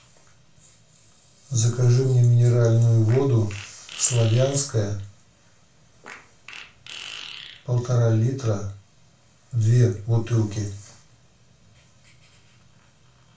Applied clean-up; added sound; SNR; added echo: none; Fart; 18 dB; reverberation time 0.3 s.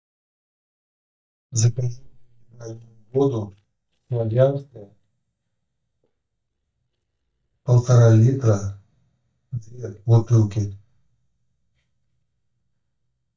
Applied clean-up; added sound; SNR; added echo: neural mask model DeepFilterNet 3.